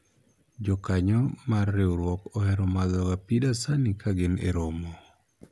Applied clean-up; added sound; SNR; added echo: none; none; none; none.